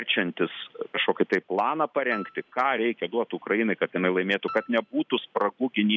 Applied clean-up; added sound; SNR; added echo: none; Piano; 18 dB; none.